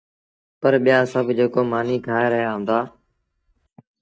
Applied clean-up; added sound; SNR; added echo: neural mask model DeepFilterNet 3.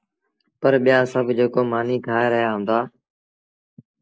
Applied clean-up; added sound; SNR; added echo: neural mask model Resemble Enhance denoiser.